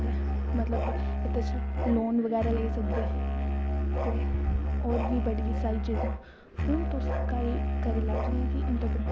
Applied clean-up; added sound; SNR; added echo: none; Musical instrument; -5 dB; none.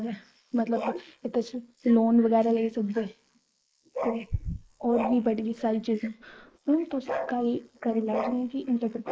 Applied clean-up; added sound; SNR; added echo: neural mask model Resemble Enhance denoiser.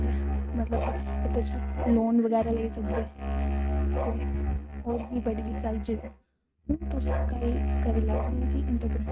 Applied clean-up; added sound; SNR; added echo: neural mask model RNNoise.